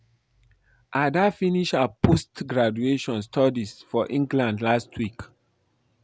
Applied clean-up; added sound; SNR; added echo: none; none; none; none.